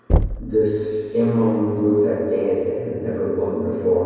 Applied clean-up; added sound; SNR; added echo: none; Knock / Wood; 5 dB; reverberation time 2.2 s.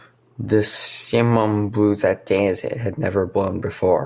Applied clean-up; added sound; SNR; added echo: none; none; none; none.